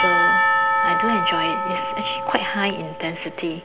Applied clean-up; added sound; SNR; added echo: none; Church bell / Percussion; -5 dB; none.